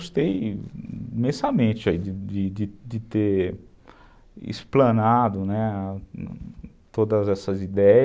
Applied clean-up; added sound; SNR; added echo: none; none; none; none.